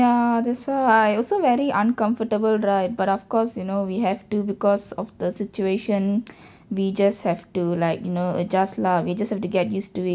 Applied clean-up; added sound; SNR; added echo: none; none; none; none.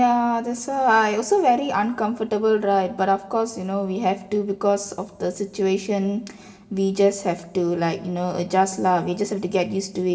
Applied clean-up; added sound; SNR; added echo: none; none; none; reverberation time 0.8 s.